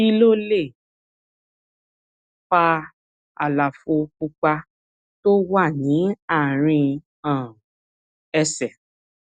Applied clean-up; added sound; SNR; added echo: none; none; none; none.